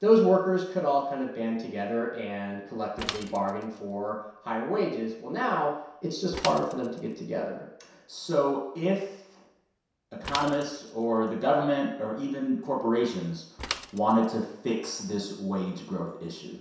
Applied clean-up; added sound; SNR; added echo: none; Mechanisms / Bicycle; 17 dB; reverberation time 0.7 s.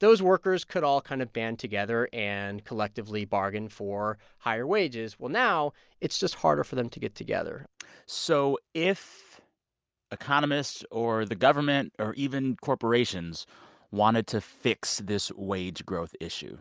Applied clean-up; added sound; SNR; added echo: none; none; none; none.